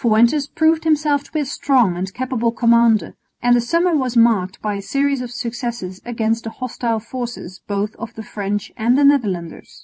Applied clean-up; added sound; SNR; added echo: none; none; none; none.